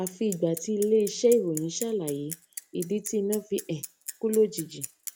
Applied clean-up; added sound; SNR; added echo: none; Bicycle; 14 dB; none.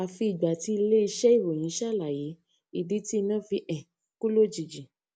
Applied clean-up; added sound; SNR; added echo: none; none; none; none.